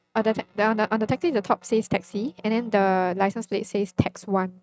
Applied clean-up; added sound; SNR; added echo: neural mask model RNNoise.